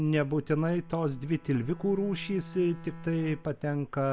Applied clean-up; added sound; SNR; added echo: none; Bowed string instrument; 19 dB; none.